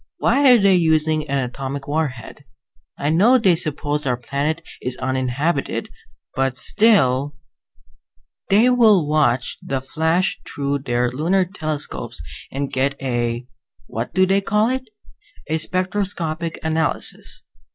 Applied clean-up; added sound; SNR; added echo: none; none; none; none.